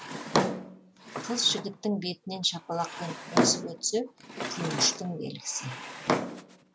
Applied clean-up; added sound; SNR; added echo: none; Drawer open or close; 0 dB; none.